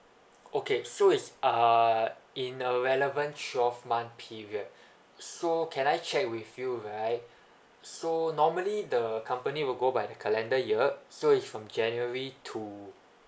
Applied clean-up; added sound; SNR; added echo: none; none; none; none.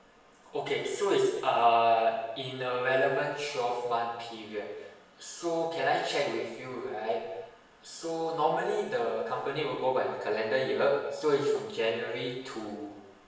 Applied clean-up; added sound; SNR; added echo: none; none; none; reverberation time 1.0 s.